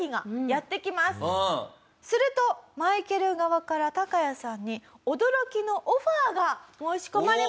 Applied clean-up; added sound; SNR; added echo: none; none; none; none.